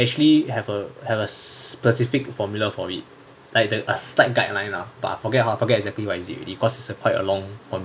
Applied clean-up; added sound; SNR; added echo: none; none; none; none.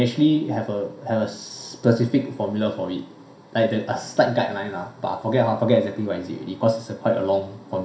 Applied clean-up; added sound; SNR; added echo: none; none; none; reverberation time 0.5 s.